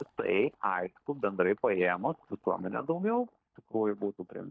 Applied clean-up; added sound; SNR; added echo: neural mask model DeepFilterNet 3.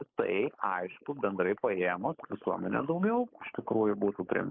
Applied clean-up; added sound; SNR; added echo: neural mask model Resemble Enhance denoiser.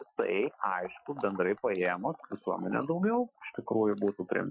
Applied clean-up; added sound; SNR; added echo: classical method Wiener filter.